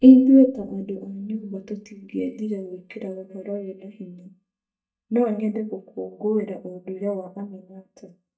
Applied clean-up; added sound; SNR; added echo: neural mask model DeepFilterNet 3.